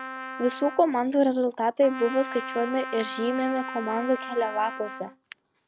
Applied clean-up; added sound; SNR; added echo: none; Trumpet; 11 dB; none.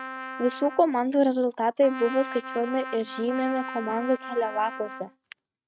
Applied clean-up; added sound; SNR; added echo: neural mask model RNNoise.